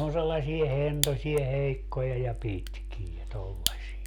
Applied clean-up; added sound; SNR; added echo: none; Fire; 11 dB; none.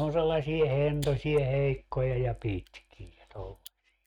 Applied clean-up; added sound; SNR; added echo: neural mask model RNNoise.